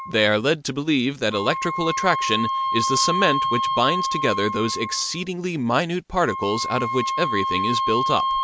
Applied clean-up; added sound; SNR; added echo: none; Wind instrument, woodwind instrument; 2 dB; none.